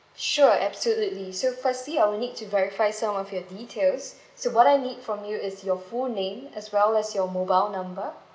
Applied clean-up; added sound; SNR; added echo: none; none; none; none.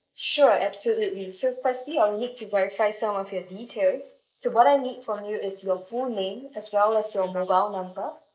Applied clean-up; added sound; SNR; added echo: neural mask model Resemble Enhance denoiser.